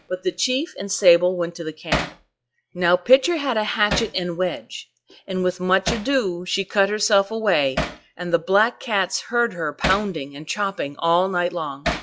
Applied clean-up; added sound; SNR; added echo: classical method log-MMSE.